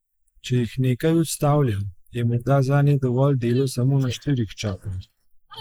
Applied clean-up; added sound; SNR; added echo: neural mask model Resemble Enhance denoiser.